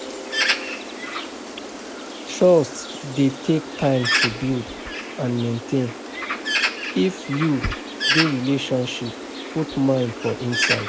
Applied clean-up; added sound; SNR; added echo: none; Bird; 3 dB; none.